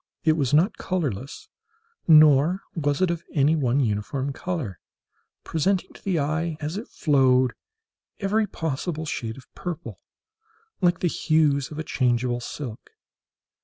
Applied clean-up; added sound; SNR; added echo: none; none; none; none.